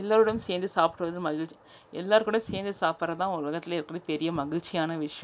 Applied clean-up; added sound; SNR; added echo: none; none; none; none.